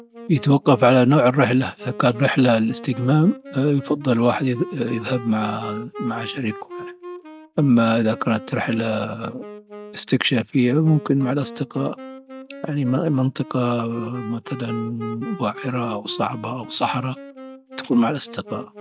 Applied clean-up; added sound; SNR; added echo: none; Wind instrument, woodwind instrument; 16 dB; none.